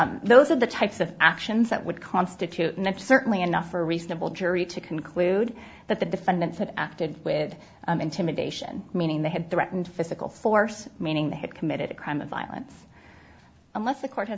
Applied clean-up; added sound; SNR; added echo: none; none; none; none.